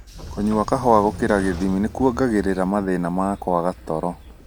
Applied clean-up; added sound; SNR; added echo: none; Sliding door / Train; 15 dB; none.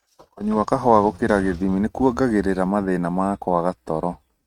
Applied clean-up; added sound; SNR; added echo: neural mask model RNNoise.